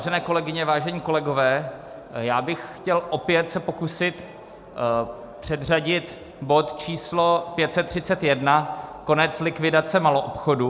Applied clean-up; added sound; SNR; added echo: none; none; none; none.